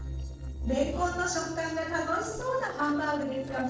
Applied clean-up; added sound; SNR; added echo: neural separator model SepFormer DNS4.